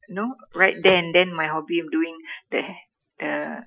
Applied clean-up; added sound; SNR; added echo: classical method Wiener filter.